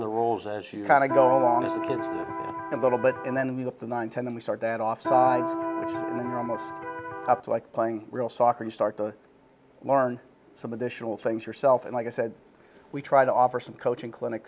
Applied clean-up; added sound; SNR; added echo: none; Electric guitar; 4 dB; none.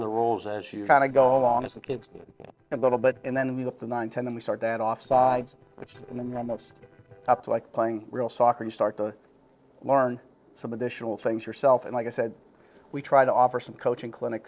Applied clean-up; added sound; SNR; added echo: neural separator model SepFormer DNS4.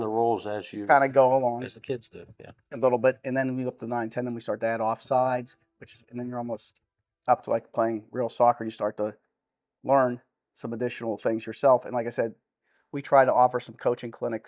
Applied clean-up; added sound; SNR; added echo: neural mask model DeepFilterNet 3.